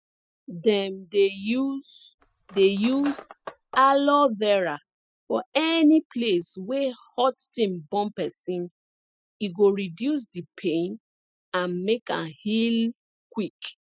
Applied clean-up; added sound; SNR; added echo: classical method spectral subtraction.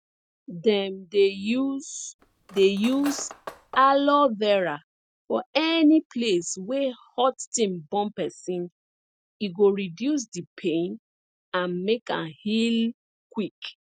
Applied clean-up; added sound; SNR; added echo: none; Cutlery, silverware; 16 dB; none.